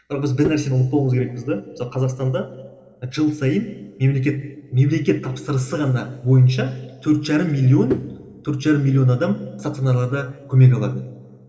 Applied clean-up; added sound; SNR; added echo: neural separator model SepFormer DNS4.